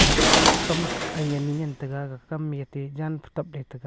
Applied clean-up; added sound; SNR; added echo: none; Shatter; -5 dB; none.